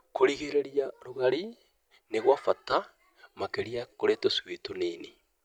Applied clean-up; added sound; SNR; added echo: none; none; none; none.